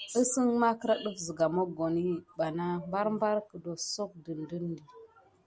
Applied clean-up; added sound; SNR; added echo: none; none; none; none.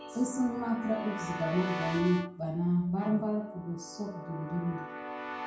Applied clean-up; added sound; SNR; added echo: none; Keyboard (musical) / Brass instrument; 9 dB; reverberation time 0.6 s.